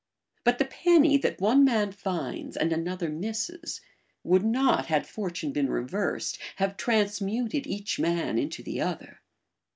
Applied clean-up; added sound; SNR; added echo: none; none; none; none.